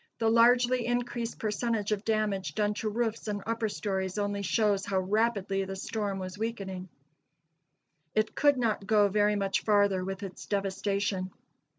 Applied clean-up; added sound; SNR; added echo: none; none; none; none.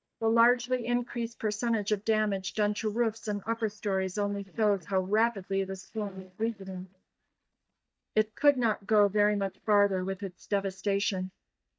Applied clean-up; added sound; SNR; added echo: neural mask model DeepFilterNet 3.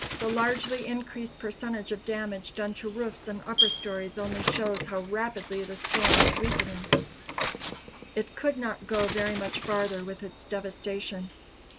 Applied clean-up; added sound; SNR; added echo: none; Bird; -1 dB; none.